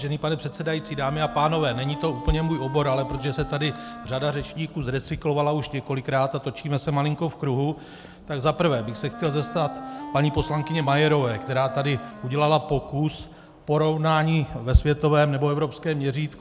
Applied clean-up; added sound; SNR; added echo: none; Wind instrument, woodwind instrument; 16 dB; none.